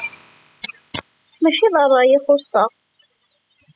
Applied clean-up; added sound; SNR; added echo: classical method spectral subtraction.